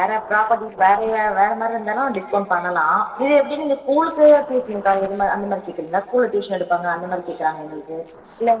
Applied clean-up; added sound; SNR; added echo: neural separator model SepFormer DNS4.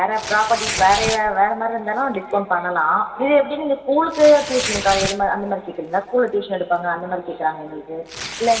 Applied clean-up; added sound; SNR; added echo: none; Tearing; 11 dB; reverberation time 2.2 s.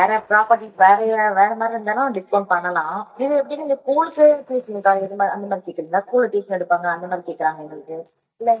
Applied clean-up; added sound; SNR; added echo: neural mask model DeepFilterNet 3.